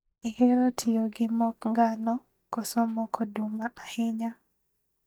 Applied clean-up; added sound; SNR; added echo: neural mask model DeepFilterNet 3.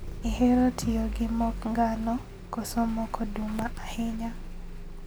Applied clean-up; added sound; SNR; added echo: none; Idling / Engine starting / Motor vehicle (road); 7 dB; none.